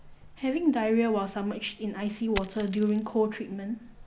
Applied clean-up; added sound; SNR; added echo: none; Coin (dropping); 10 dB; none.